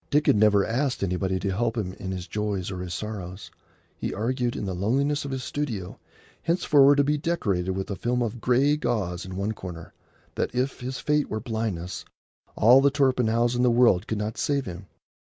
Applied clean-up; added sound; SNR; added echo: none; none; none; none.